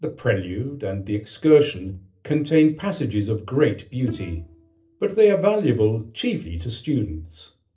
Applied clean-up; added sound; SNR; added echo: neural separator model SepFormer DNS4.